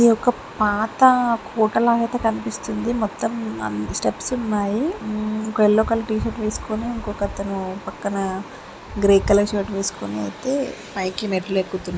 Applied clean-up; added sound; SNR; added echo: none; none; none; none.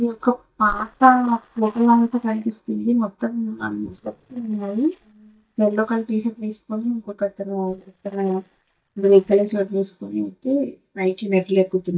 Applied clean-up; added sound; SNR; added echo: neural mask model DeepFilterNet 3.